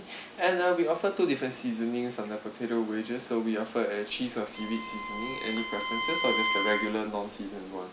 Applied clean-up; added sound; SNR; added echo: none; Bowed string instrument; 3 dB; none.